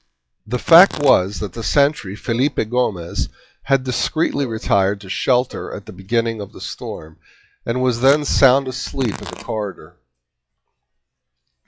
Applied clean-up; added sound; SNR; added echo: classical method log-MMSE.